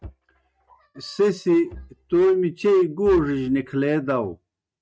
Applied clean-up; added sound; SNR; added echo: neural mask model RNNoise.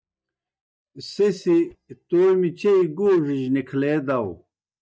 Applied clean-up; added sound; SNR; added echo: neural mask model DeepFilterNet 3.